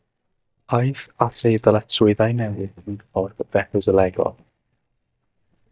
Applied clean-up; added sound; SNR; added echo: neural mask model DeepFilterNet 3.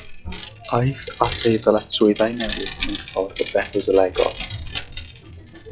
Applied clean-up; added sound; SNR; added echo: classical method log-MMSE.